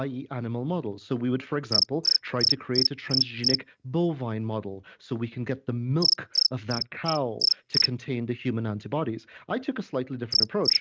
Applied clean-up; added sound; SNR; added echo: neural mask model RNNoise.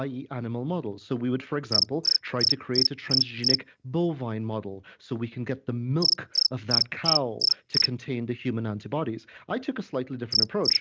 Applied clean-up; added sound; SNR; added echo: none; Cricket; -1 dB; none.